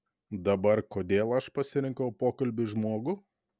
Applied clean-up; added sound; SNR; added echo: none; none; none; none.